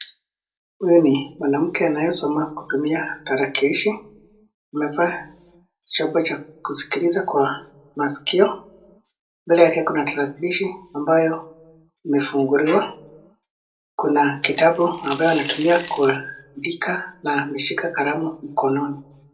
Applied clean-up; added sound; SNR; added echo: none; Coin (dropping) / Glass; 15 dB; reverberation time 0.2 s.